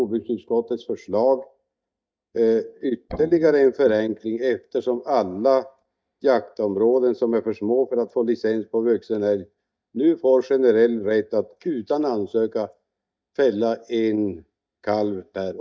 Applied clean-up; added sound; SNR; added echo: neural mask model DeepFilterNet 3.